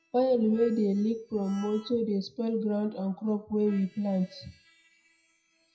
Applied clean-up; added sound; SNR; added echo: classical method WPE with log-MMSE.